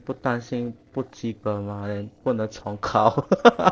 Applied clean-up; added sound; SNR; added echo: neural separator model SepFormer DNS4.